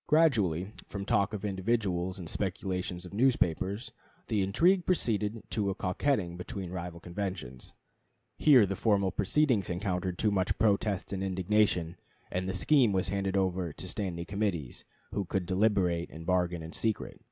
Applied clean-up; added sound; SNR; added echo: none; none; none; none.